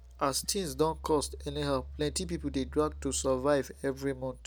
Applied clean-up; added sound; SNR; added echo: none; Engine; 13 dB; none.